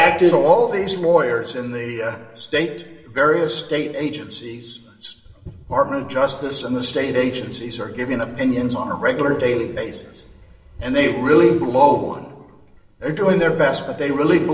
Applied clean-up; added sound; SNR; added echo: none; none; none; reverberation time 1.0 s.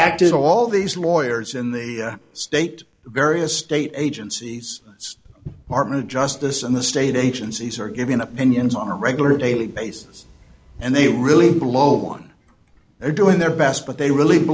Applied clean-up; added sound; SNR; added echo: none; none; none; none.